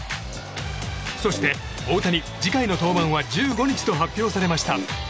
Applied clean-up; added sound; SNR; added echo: none; Fart; 13 dB; none.